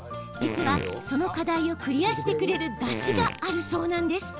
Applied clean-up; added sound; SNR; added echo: none; Fart; 6 dB; none.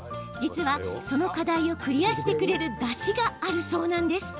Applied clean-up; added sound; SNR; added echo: none; none; none; none.